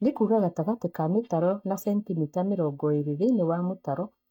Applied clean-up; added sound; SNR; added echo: neural mask model DeepFilterNet 3.